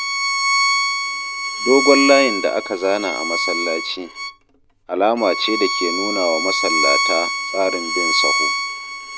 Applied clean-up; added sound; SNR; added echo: none; Bowed string instrument; 0 dB; none.